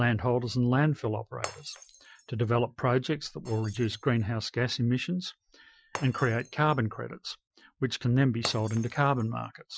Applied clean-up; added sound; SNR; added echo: classical method Wiener filter.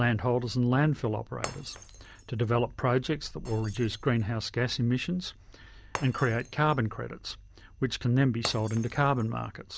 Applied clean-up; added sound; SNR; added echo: none; Shatter; 19 dB; none.